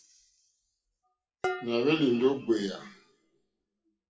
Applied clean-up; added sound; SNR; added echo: classical method WPE with log-MMSE.